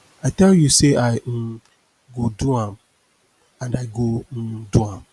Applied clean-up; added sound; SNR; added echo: none; none; none; none.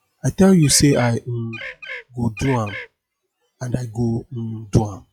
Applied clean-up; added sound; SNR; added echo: classical method log-MMSE.